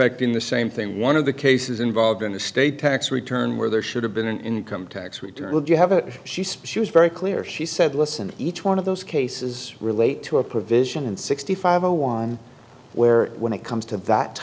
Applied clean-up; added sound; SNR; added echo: none; none; none; none.